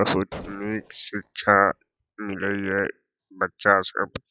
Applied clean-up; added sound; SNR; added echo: classical method log-MMSE.